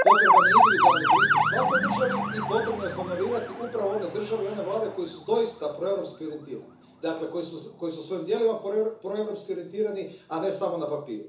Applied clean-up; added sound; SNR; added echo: none; Motor vehicle (road) / Siren; -3 dB; reverberation time 0.7 s.